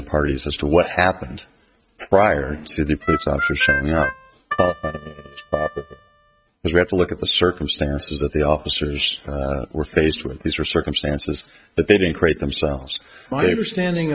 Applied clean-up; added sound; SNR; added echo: neural mask model RNNoise.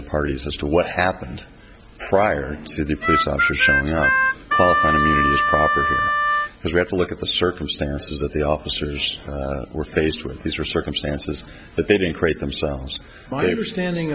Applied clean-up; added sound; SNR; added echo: none; Harmonica; -4 dB; none.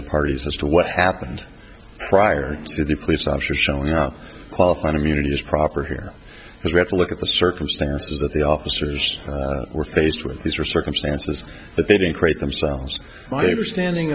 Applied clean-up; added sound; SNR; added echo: none; none; none; none.